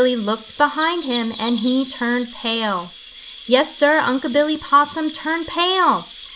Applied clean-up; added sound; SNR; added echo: none; Chirp, tweet; 18 dB; none.